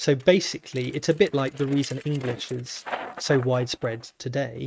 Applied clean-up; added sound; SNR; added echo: neural mask model RNNoise.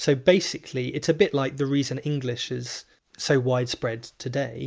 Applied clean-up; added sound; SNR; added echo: none; none; none; none.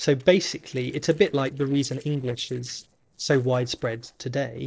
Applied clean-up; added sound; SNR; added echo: neural separator model SepFormer DNS4.